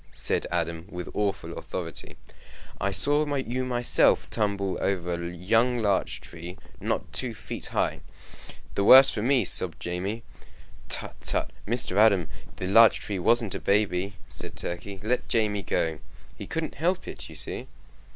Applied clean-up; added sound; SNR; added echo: none; none; none; none.